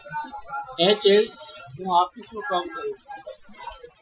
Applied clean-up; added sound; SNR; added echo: classical method Wiener filter.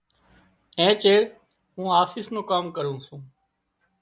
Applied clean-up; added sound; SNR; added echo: none; none; none; none.